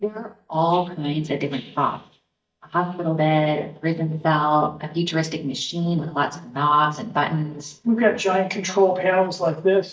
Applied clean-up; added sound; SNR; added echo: neural mask model DeepFilterNet 3.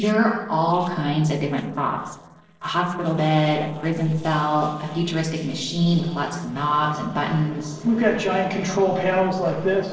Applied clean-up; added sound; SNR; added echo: neural separator model SepFormer DNS4.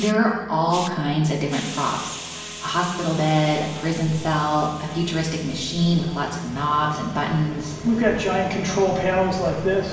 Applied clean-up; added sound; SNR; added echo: none; Hiss; 18 dB; reverberation time 1.2 s.